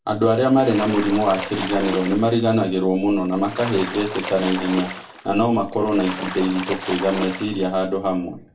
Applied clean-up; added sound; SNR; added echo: none; Splash, splatter; 11 dB; reverberation time 0.3 s.